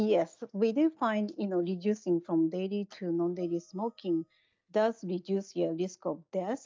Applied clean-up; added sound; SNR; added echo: neural mask model DeepFilterNet 3.